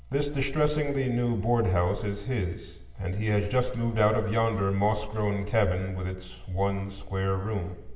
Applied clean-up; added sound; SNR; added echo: none; none; none; reverberation time 1.0 s.